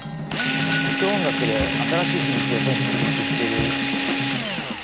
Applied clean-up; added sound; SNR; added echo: none; Doorbell + Drill; -1 dB; none.